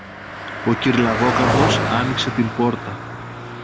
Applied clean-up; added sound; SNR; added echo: none; Car passing by; 1 dB; none.